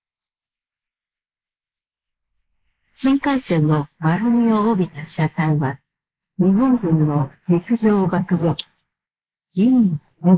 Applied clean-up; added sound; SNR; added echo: neural mask model Resemble Enhance denoiser.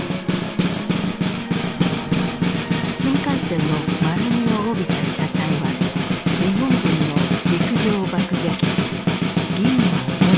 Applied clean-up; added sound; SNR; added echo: none; Snare drum; -3 dB; none.